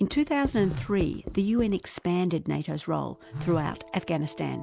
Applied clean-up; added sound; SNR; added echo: none; Writing + Telephone; 10 dB; none.